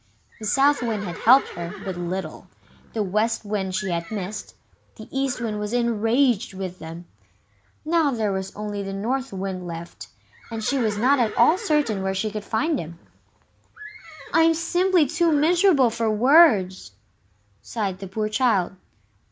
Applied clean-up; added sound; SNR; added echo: none; Livestock, farm animals, working animals; 19 dB; none.